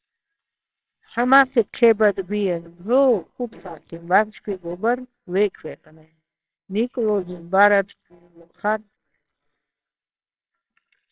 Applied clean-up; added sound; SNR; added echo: neural separator model SepFormer WHAMR!.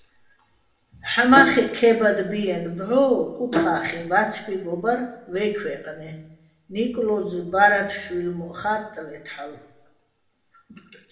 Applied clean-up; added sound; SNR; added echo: none; Bowed string instrument; 6 dB; reverberation time 0.7 s.